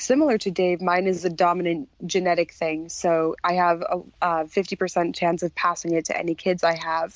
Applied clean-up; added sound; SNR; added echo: none; none; none; none.